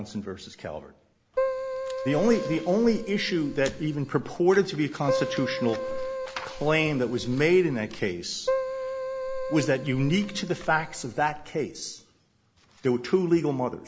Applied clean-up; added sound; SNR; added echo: none; Keyboard (musical); 6 dB; none.